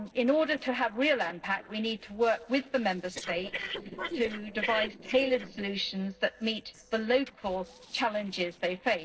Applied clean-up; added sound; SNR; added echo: neural separator model SepFormer DNS4.